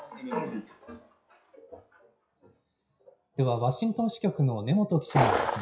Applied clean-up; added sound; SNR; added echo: classical method WPE with log-MMSE.